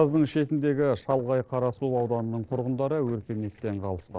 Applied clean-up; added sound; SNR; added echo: neural separator model SepFormer DNS4.